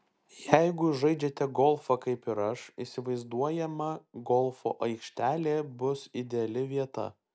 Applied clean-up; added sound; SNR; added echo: none; none; none; none.